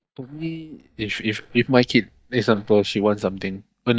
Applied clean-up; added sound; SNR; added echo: neural mask model DeepFilterNet 3.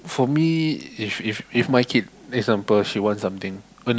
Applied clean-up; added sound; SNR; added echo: none; none; none; none.